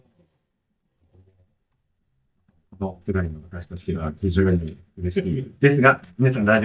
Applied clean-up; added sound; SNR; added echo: neural mask model DeepFilterNet 3.